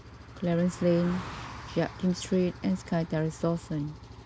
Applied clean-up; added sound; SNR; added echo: none; Engine + Car passing by; 14 dB; none.